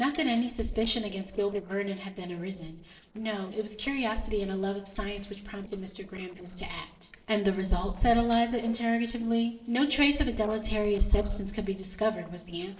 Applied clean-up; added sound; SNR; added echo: neural separator model SepFormer DNS4.